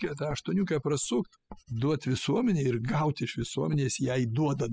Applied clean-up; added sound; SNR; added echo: classical method spectral subtraction.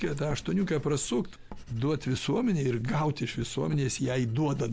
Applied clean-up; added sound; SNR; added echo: none; Writing; 15 dB; none.